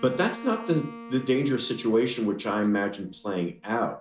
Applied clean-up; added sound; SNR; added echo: none; Bowed string instrument; 17 dB; none.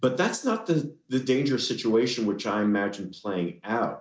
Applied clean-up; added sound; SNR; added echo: none; none; none; none.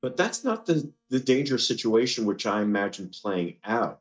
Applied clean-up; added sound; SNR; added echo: neural mask model DeepFilterNet 3.